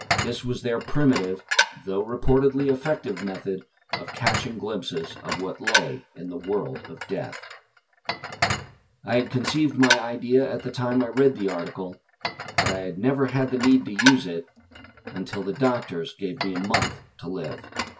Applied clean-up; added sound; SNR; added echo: none; Dishes, pots, and pans; 5 dB; reverberation time 0.1 s.